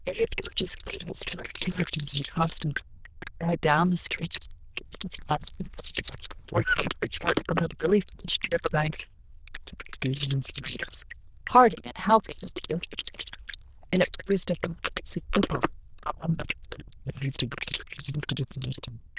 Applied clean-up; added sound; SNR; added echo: neural diffusion model UNIVERSE++.